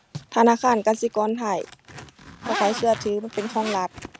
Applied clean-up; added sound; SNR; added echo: none; Zipper (clothing); 12 dB; none.